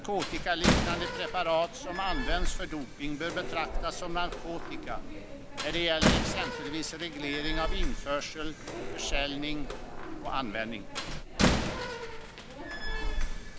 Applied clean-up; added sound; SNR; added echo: none; Slam; -3 dB; none.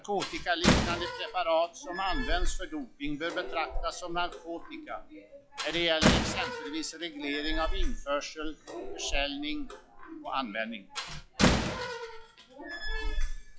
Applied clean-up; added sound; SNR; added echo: classical method log-MMSE.